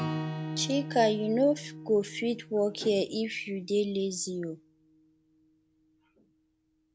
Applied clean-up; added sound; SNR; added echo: none; Acoustic guitar / Strum; 11 dB; none.